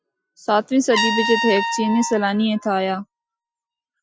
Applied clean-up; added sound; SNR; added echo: classical method Wiener filter.